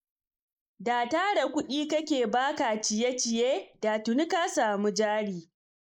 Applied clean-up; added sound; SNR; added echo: neural mask model Resemble Enhance denoiser.